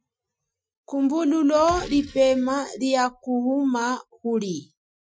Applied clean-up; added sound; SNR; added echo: classical method Wiener filter.